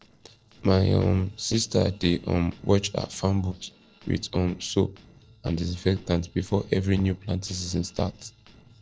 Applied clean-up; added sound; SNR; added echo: neural separator model SepFormer DNS4.